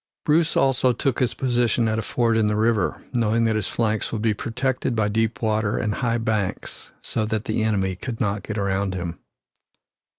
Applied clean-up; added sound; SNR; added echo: none; none; none; none.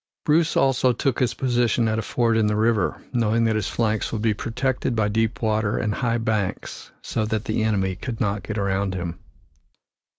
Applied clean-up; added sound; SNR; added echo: none; Boom; 18 dB; none.